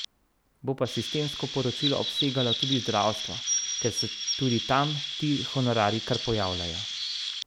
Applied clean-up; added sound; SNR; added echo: none; Chirp, tweet; 3 dB; none.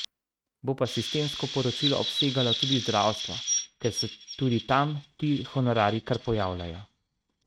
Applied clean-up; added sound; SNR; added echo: neural mask model RNNoise.